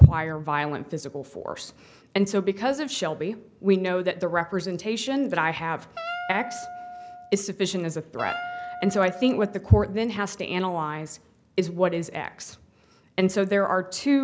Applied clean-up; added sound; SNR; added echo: none; Wind instrument, woodwind instrument; 12 dB; none.